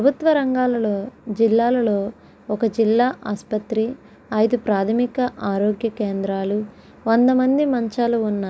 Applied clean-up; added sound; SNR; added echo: none; none; none; none.